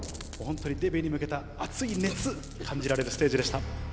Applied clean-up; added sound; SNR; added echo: none; Coin (dropping) + Cough; 16 dB; none.